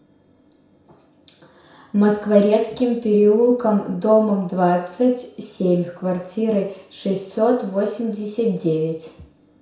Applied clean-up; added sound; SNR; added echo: none; none; none; reverberation time 0.6 s.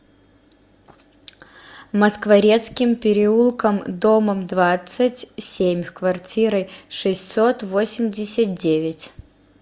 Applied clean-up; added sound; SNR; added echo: none; none; none; none.